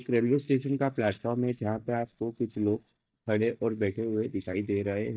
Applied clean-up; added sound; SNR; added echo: neural mask model DeepFilterNet 3.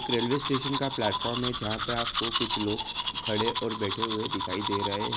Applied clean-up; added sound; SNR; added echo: none; Domestic sounds, home sounds; 1 dB; none.